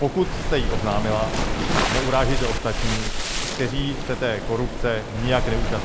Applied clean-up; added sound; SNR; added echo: none; Waves, surf; -1 dB; none.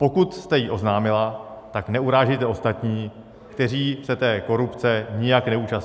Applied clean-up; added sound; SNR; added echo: none; none; none; none.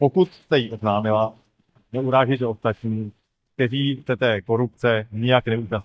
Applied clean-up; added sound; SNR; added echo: neural mask model DeepFilterNet 3.